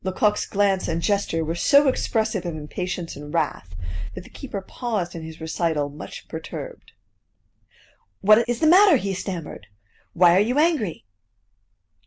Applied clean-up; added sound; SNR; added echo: none; none; none; none.